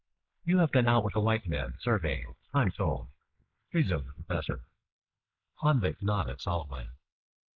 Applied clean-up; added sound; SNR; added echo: neural mask model Resemble Enhance denoiser.